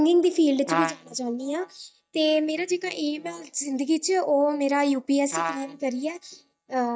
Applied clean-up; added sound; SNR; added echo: neural mask model DeepFilterNet 3.